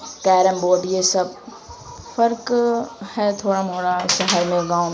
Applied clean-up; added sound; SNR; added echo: none; none; none; none.